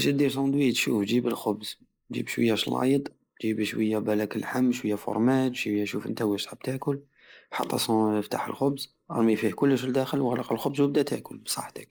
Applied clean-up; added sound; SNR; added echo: neural mask model Resemble Enhance denoiser.